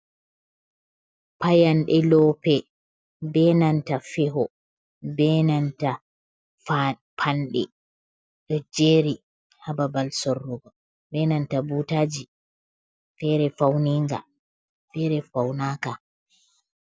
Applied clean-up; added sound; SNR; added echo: none; none; none; none.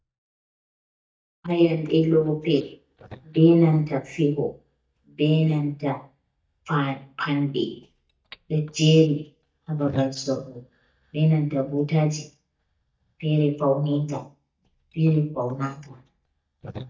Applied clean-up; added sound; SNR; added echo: neural mask model DeepFilterNet 3.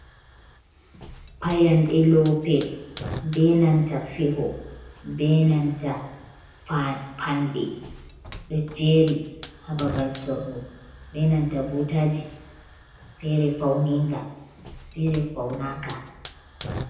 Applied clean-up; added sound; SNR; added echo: none; Hiss / Fire; 15 dB; reverberation time 0.9 s.